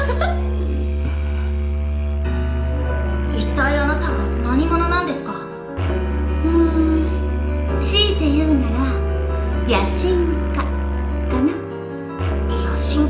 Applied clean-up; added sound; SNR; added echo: none; Musical instrument; -2 dB; reverberation time 1.6 s.